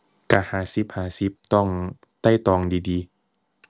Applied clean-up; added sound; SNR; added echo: none; none; none; none.